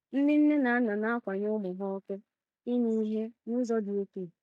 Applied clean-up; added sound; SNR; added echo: neural mask model DeepFilterNet 3.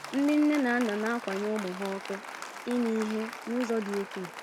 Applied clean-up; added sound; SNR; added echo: none; Applause; 11 dB; none.